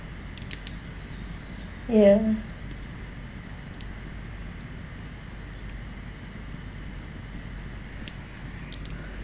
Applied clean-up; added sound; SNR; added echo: none; Fire; 12 dB; none.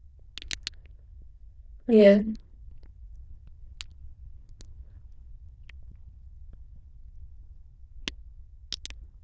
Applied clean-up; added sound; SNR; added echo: neural diffusion model UNIVERSE++.